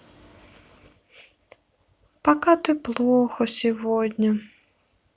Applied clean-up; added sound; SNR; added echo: none; none; none; none.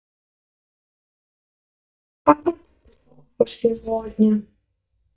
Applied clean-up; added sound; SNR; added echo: neural mask model DeepFilterNet 3.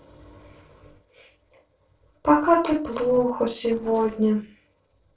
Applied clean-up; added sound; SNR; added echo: neural separator model SepFormer DNS4.